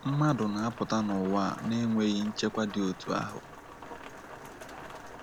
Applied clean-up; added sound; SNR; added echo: none; Rain; 14 dB; none.